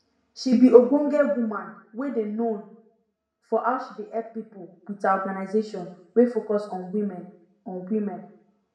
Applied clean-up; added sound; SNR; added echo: none; none; none; reverberation time 0.7 s.